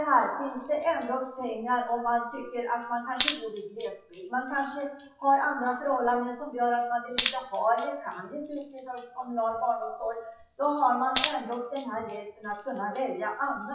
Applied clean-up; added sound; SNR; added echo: classical method WPE with log-MMSE.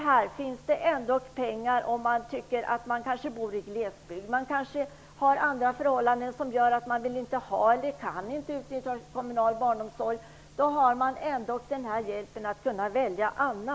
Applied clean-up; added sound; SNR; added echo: none; none; none; none.